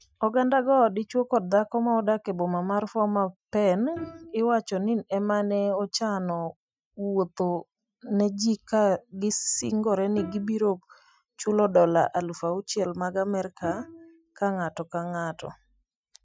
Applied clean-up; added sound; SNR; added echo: classical method Wiener filter.